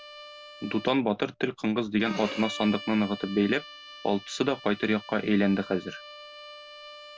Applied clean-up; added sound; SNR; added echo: none; Bowed string instrument; 15 dB; none.